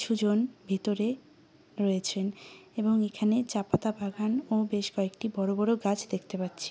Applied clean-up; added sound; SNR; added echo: none; none; none; none.